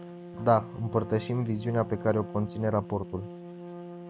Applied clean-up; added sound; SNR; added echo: none; Trumpet; 12 dB; none.